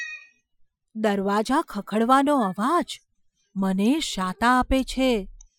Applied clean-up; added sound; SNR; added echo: classical method Wiener filter.